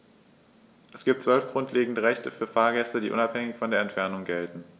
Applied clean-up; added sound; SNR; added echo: none; none; none; none.